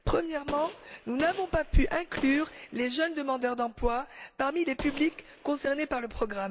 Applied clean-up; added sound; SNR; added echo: none; Gunshot, gunfire; 17 dB; none.